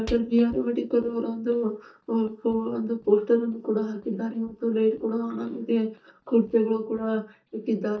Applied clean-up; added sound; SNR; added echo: neural mask model DeepFilterNet 3.